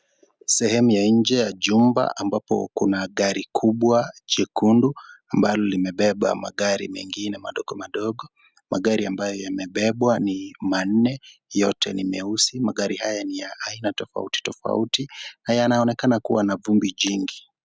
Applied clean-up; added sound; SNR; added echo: none; none; none; none.